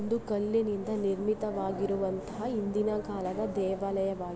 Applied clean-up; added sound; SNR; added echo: none; none; none; none.